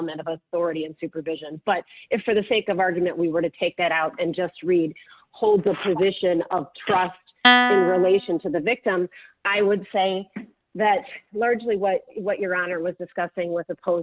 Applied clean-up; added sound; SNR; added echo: neural mask model RNNoise.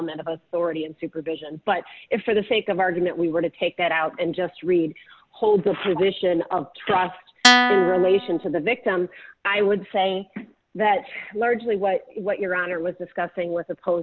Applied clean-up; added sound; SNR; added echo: none; Guitar; -5 dB; none.